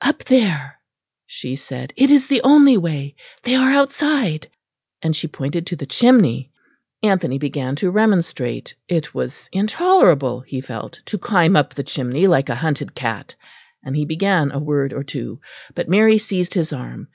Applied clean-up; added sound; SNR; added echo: none; none; none; none.